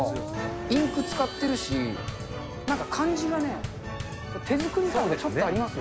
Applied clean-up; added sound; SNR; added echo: none; Bass drum / Snare drum / Drum kit; 10 dB; none.